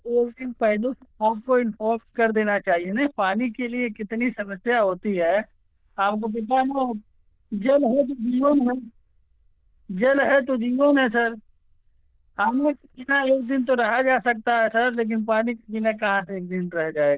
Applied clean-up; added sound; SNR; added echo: neural diffusion model UNIVERSE++.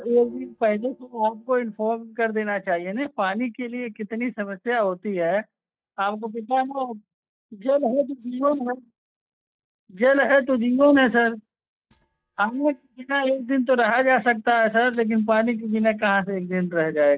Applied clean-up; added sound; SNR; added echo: neural mask model DeepFilterNet 3.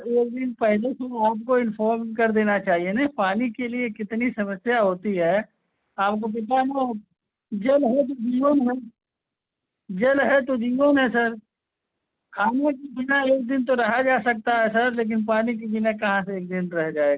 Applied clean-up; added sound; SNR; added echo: none; none; none; none.